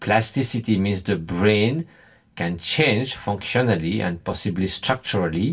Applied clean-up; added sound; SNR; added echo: none; none; none; reverberation time 0.2 s.